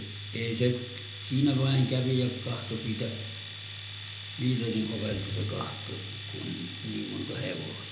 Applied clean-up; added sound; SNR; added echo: none; Domestic sounds, home sounds; 11 dB; reverberation time 0.7 s.